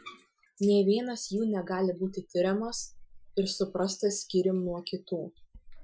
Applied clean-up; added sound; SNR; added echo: classical method Wiener filter.